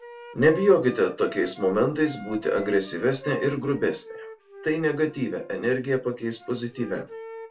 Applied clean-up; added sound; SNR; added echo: none; Wind instrument, woodwind instrument; 17 dB; reverberation time 0.2 s.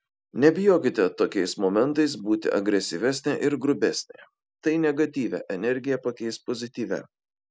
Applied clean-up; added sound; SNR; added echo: none; none; none; none.